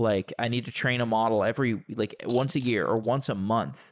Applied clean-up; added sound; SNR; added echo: neural mask model Resemble Enhance denoiser.